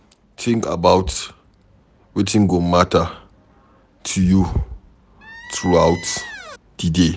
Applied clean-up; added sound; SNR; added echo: none; Squeak; 15 dB; none.